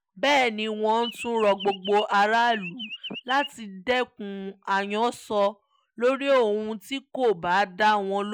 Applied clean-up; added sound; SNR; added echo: neural mask model Resemble Enhance denoiser.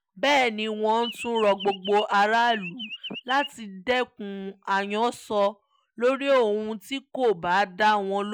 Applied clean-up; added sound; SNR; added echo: none; Chirp, tweet; 12 dB; none.